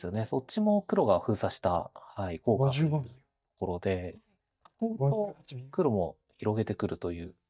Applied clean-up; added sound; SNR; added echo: neural mask model DeepFilterNet 3.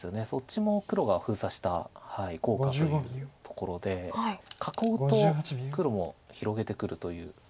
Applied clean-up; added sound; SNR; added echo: none; none; none; none.